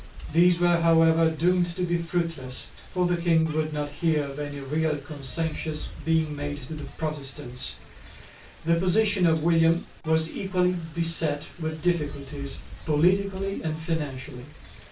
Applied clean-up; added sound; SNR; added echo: none; Wind; 16 dB; reverberation time 0.1 s.